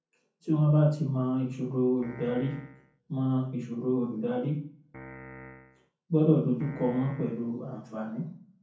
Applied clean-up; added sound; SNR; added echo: none; Piano; 17 dB; reverberation time 0.5 s.